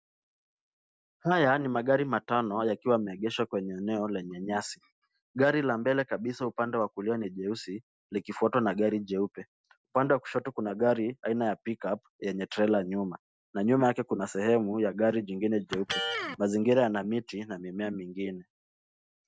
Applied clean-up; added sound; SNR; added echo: none; Electric guitar; 9 dB; none.